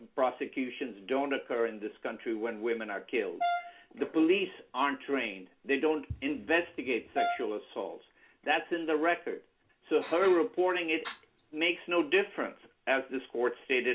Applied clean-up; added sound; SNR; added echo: none; Brass instrument; 3 dB; reverberation time 0.3 s.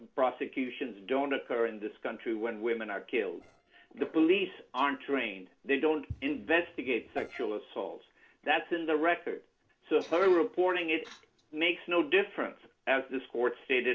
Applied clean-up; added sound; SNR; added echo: neural separator model SepFormer DNS4.